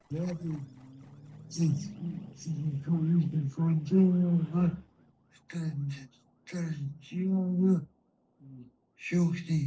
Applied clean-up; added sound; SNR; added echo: neural separator model SepFormer DNS4.